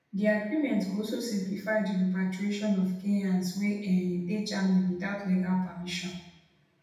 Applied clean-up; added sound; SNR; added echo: none; none; none; reverberation time 0.8 s.